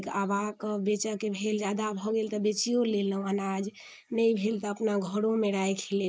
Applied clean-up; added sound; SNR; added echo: neural mask model Resemble Enhance denoiser.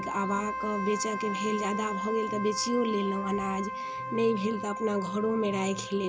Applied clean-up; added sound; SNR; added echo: none; Wind instrument, woodwind instrument; 5 dB; none.